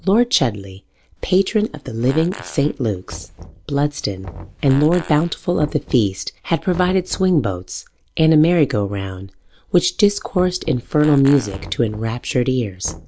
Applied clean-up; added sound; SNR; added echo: none; Fart + Knock; 19 dB; none.